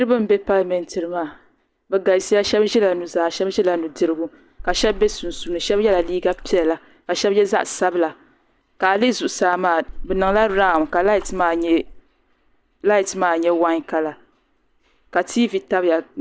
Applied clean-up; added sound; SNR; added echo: neural mask model DeepFilterNet 3.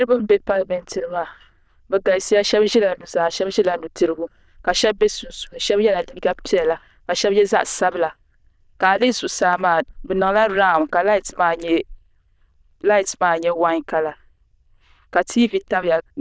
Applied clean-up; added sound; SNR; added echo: neural diffusion model UNIVERSE++.